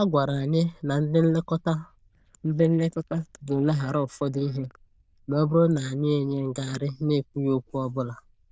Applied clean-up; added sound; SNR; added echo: neural diffusion model UNIVERSE++.